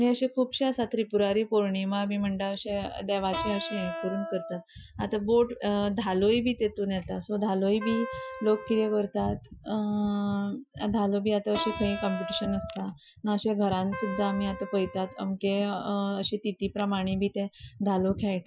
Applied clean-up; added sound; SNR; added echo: classical method Wiener filter.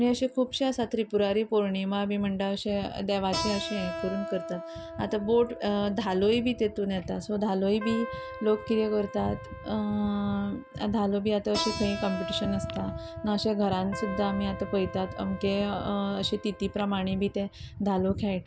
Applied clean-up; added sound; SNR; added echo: none; Keyboard (musical) + Keyboard (musical); 12 dB; none.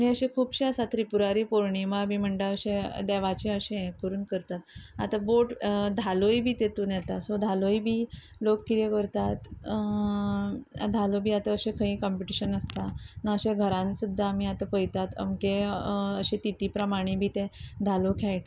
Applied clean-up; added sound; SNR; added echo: none; none; none; none.